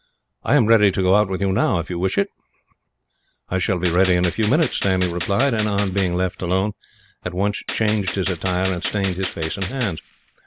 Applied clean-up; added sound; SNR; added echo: none; Gunshot, gunfire; 10 dB; none.